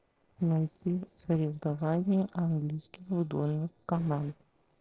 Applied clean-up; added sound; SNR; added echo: neural separator model SepFormer DNS4.